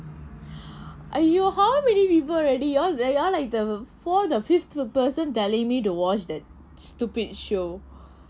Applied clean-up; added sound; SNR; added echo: none; none; none; none.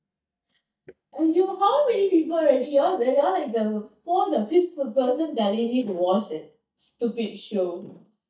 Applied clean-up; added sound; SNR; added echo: neural mask model DeepFilterNet 3.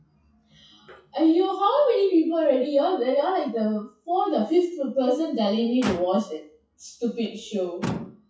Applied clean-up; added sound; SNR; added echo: classical method WPE with log-MMSE.